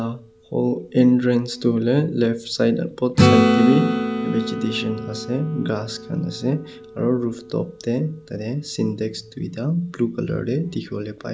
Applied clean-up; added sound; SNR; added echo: none; Acoustic guitar / Strum; 3 dB; none.